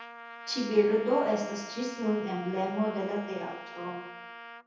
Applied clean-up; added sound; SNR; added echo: none; Trumpet; 14 dB; reverberation time 0.8 s.